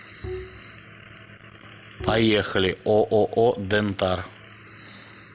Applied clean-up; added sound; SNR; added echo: none; Bowed string instrument; 14 dB; none.